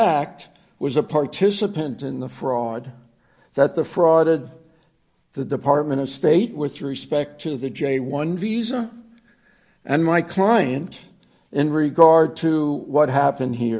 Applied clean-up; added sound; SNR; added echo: none; none; none; none.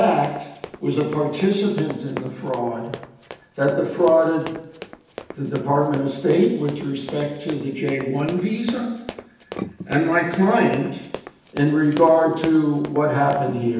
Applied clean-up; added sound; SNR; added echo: none; Run; 16 dB; reverberation time 0.9 s.